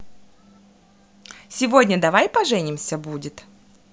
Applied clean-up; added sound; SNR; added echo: none; none; none; none.